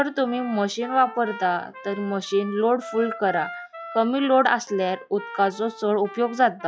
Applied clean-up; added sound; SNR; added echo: classical method log-MMSE.